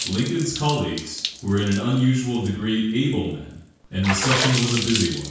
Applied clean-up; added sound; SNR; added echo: none; Water / Splash, splatter; 8 dB; reverberation time 0.6 s.